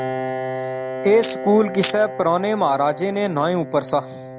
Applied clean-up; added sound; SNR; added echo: none; Piano; 9 dB; none.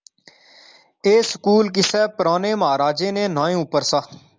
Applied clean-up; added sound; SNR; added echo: none; none; none; none.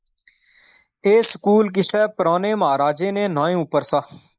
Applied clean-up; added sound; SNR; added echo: neural mask model Resemble Enhance denoiser.